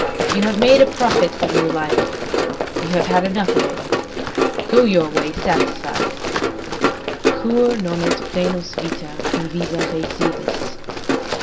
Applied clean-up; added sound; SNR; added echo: none; Run; 0 dB; reverberation time 2.2 s.